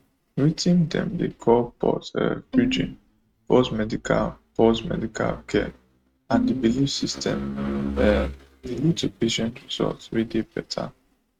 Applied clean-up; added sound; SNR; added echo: neural mask model RNNoise.